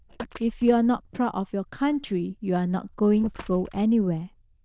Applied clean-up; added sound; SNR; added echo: neural diffusion model UNIVERSE++.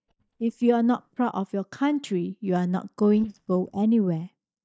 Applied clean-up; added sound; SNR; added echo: neural mask model DeepFilterNet 3.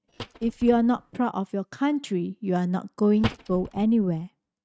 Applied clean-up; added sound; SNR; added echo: neural mask model RNNoise.